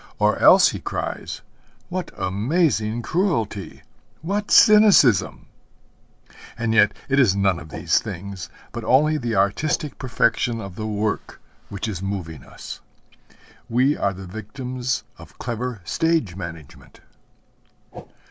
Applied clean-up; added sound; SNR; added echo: none; Whoosh, swoosh, swish; 13 dB; none.